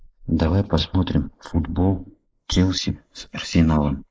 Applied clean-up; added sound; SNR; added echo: neural mask model Resemble Enhance denoiser.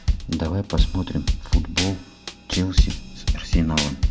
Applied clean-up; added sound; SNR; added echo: none; Drum kit; -4 dB; none.